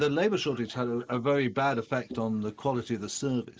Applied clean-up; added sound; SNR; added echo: neural mask model Resemble Enhance denoiser.